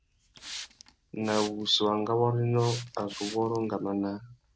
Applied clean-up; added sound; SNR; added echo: none; Hiss; 15 dB; none.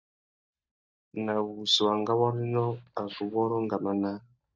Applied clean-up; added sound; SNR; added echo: neural mask model DeepFilterNet 3.